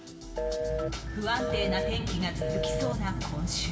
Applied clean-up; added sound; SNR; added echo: none; Telephone; 2 dB; reverberation time 2.4 s.